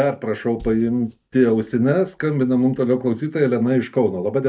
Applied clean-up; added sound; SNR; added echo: neural mask model DeepFilterNet 3.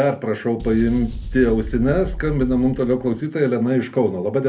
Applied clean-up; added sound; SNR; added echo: none; Boom; 9 dB; reverberation time 0.3 s.